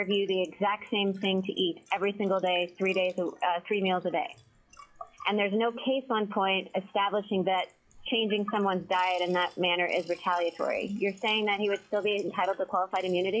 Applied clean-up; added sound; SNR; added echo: classical method log-MMSE.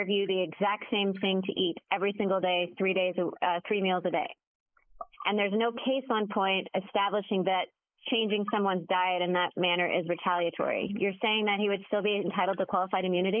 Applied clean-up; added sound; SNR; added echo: neural mask model Resemble Enhance denoiser.